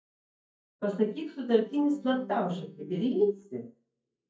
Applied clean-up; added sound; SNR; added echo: neural mask model DeepFilterNet 3.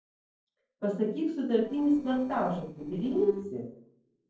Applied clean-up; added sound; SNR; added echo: neural separator model SepFormer DNS4.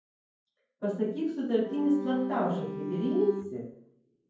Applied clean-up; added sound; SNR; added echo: none; Bowed string instrument; 6 dB; reverberation time 0.9 s.